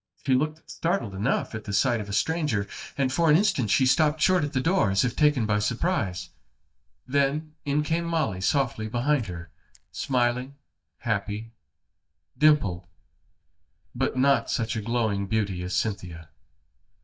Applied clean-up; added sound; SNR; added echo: neural mask model DeepFilterNet 3.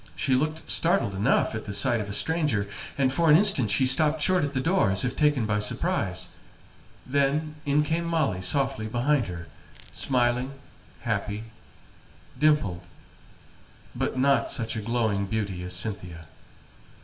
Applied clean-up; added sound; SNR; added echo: none; Tearing; 17 dB; reverberation time 0.6 s.